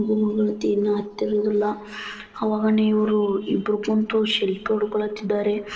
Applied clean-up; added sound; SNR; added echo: neural separator model SepFormer DNS4.